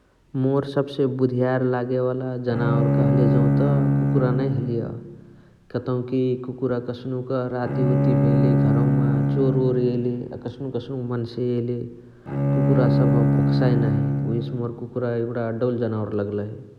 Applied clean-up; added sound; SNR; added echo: none; Bowed string instrument; -3 dB; none.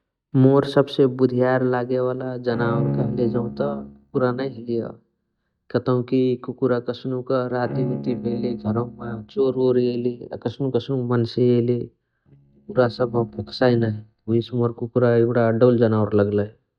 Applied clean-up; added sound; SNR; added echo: neural mask model DeepFilterNet 3.